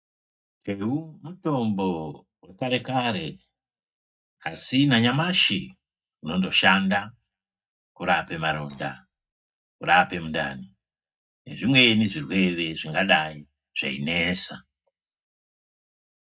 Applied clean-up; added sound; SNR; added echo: neural mask model DeepFilterNet 3.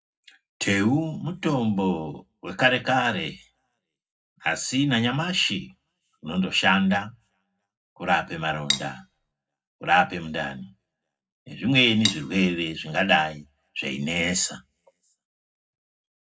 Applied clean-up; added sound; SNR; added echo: none; Cutlery, silverware; 4 dB; reverberation time 0.3 s.